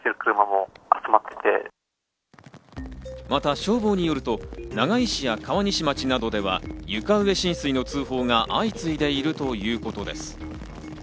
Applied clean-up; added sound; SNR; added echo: none; none; none; none.